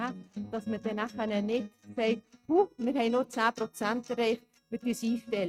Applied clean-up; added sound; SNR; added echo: neural mask model RNNoise.